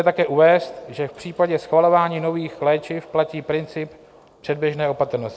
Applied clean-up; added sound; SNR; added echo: none; none; none; none.